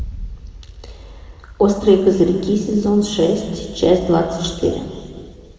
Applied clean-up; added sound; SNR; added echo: none; none; none; reverberation time 1.9 s.